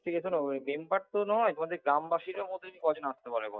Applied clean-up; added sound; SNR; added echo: neural mask model DeepFilterNet 3.